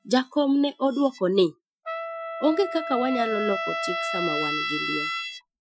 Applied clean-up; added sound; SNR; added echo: classical method Wiener filter.